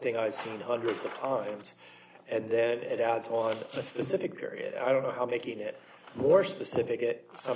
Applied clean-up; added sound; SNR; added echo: none; none; none; none.